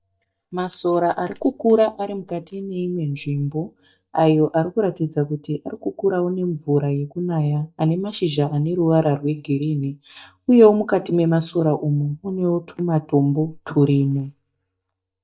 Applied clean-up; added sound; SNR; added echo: neural mask model DeepFilterNet 3.